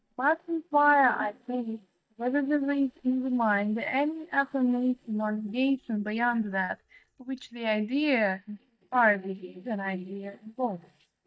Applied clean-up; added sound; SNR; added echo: neural mask model DeepFilterNet 3.